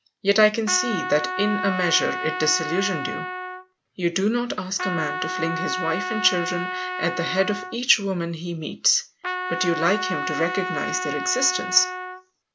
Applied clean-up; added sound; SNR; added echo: none; Trumpet; 4 dB; none.